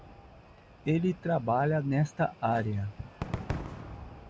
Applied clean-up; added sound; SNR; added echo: none; Crowd / Cheering / Fireworks; 11 dB; none.